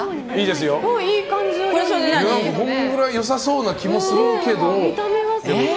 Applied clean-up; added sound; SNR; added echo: none; none; none; none.